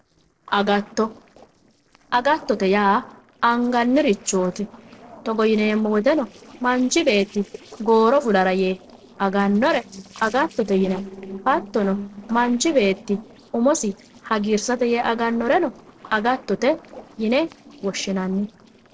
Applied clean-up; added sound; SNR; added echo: neural separator model SepFormer DNS4.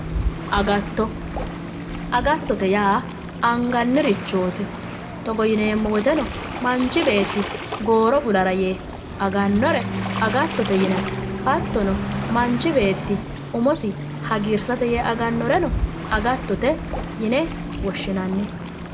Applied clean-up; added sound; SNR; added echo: none; Waves, surf; 6 dB; reverberation time 0.6 s.